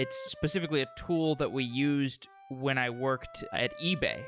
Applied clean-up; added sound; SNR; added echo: none; Wind instrument, woodwind instrument; 17 dB; none.